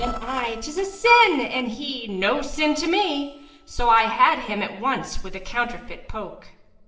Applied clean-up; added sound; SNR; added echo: neural separator model SepFormer DNS4.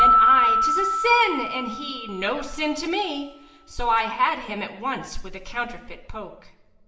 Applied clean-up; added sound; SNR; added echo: none; Keyboard (musical); -1 dB; reverberation time 1.0 s.